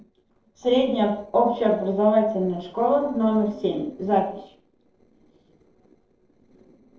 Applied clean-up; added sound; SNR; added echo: neural separator model SepFormer DNS4.